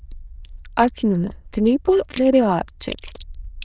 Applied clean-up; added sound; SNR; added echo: neural diffusion model UNIVERSE++.